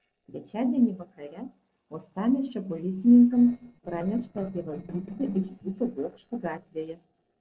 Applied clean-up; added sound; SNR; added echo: neural separator model SepFormer DNS4.